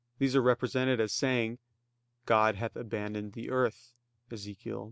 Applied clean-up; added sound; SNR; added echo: none; none; none; none.